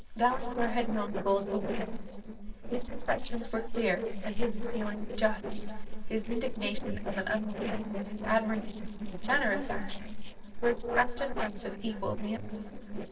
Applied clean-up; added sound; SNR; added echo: neural separator model SepFormer DNS4.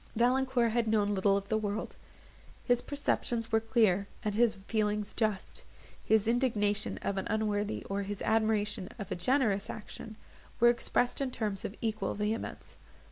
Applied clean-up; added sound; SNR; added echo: none; none; none; none.